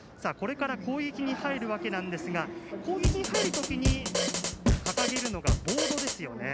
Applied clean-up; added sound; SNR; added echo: none; Drum kit; -4 dB; none.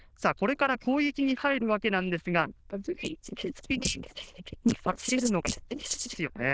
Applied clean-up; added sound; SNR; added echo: neural diffusion model UNIVERSE++.